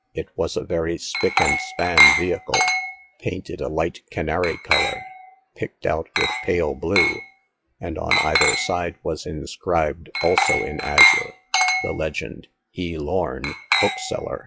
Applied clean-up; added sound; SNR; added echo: classical method log-MMSE.